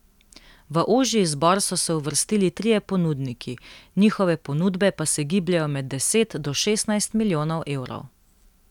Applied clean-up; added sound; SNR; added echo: none; none; none; none.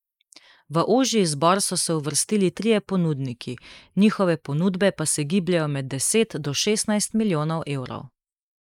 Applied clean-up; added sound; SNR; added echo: neural mask model Resemble Enhance denoiser.